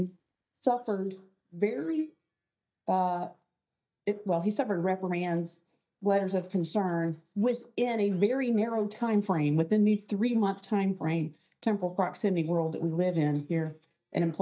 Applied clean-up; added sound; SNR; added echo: neural mask model DeepFilterNet 3.